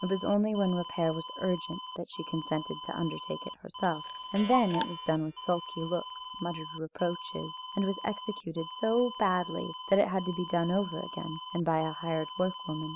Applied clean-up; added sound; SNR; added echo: none; Clock + Alarm; 9 dB; none.